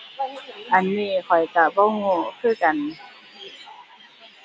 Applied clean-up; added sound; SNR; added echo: none; none; none; none.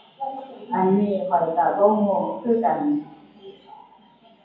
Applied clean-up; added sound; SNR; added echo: none; none; none; reverberation time 0.9 s.